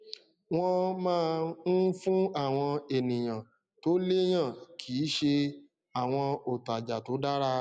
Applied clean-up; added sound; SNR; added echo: none; none; none; none.